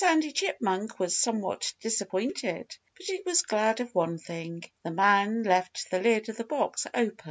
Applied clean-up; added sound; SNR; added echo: none; none; none; none.